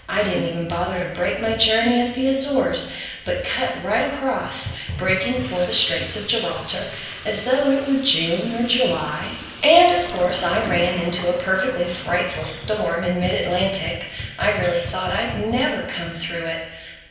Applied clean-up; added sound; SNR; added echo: none; Sink (filling or washing) / Water tap, faucet; 14 dB; reverberation time 0.9 s.